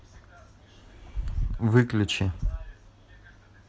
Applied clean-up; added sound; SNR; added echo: none; none; none; none.